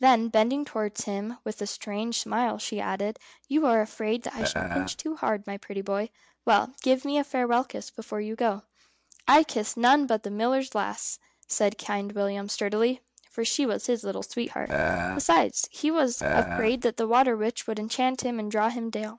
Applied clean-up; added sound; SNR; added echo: neural mask model RNNoise.